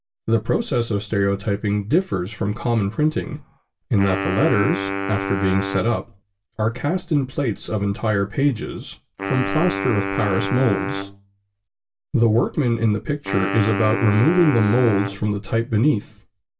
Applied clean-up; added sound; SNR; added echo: none; Wind instrument, woodwind instrument; 6 dB; reverberation time 0.1 s.